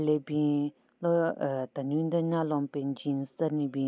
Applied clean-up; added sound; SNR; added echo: none; none; none; none.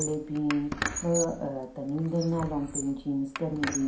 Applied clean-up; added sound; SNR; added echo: none; Squeak; 7 dB; reverberation time 0.5 s.